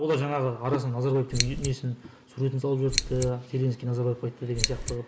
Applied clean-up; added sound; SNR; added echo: none; Scissors; 2 dB; none.